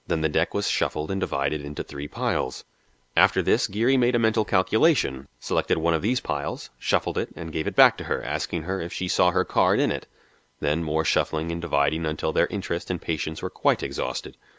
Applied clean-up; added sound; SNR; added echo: none; none; none; none.